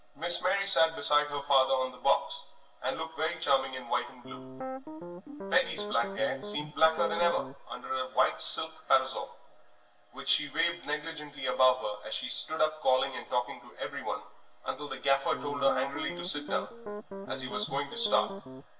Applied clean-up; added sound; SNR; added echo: none; Piano; 10 dB; reverberation time 0.7 s.